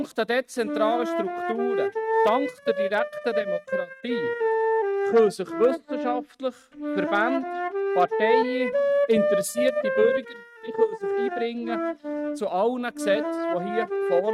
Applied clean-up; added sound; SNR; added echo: neural mask model RNNoise.